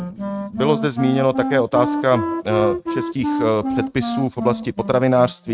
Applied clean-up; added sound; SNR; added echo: neural mask model RNNoise.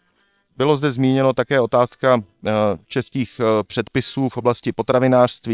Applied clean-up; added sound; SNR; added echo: neural separator model SepFormer WHAM!.